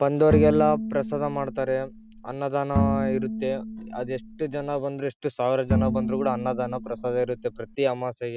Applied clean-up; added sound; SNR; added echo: none; Bowed string instrument; 3 dB; none.